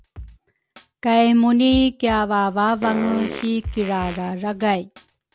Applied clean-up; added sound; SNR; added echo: none; Drum kit + Fart; 14 dB; none.